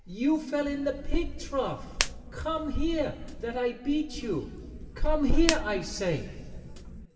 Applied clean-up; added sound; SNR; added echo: none; Hands; 9 dB; reverberation time 2.1 s.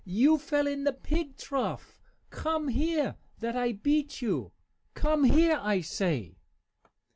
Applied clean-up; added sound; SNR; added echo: none; none; none; none.